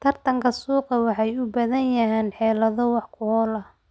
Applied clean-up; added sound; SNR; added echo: none; none; none; none.